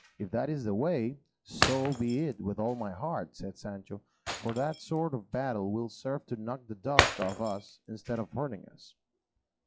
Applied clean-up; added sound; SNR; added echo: classical method log-MMSE.